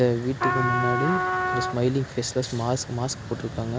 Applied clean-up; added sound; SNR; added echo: none; Trumpet; 1 dB; none.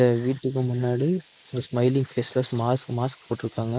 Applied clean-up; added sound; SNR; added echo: neural mask model Resemble Enhance denoiser.